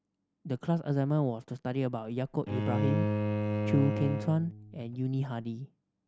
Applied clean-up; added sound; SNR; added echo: none; Bowed string instrument; 1 dB; none.